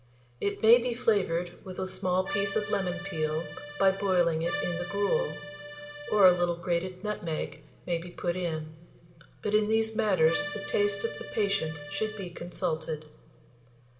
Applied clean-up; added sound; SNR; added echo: none; Accordion; 8 dB; reverberation time 2.6 s.